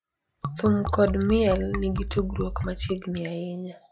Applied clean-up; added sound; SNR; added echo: classical method log-MMSE.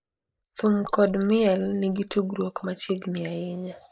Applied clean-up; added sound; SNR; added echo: neural mask model Resemble Enhance denoiser.